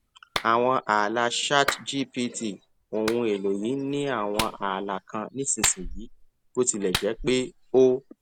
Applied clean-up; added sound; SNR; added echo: none; Clapping; 11 dB; none.